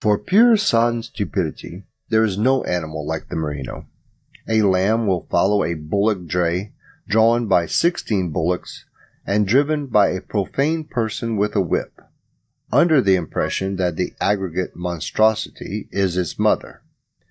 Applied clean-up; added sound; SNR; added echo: neural mask model DeepFilterNet 3.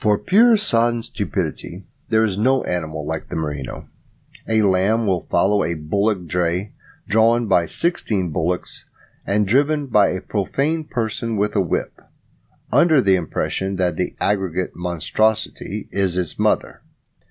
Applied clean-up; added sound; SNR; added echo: none; none; none; none.